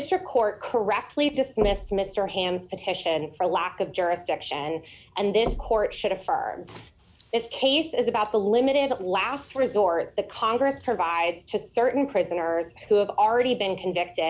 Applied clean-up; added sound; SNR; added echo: none; Knock; 13 dB; none.